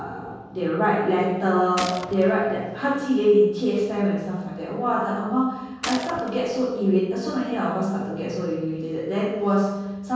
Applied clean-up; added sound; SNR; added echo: none; Gunshot, gunfire; 13 dB; reverberation time 1.3 s.